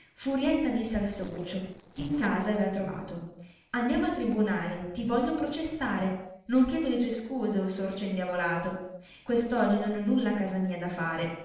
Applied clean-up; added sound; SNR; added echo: neural separator model SepFormer DNS4.